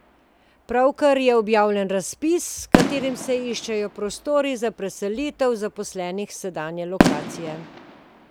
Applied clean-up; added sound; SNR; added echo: none; Fireworks; 4 dB; none.